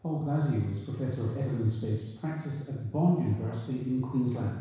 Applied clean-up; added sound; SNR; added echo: none; none; none; reverberation time 1.1 s.